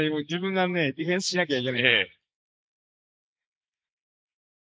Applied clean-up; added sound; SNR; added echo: neural mask model Resemble Enhance denoiser.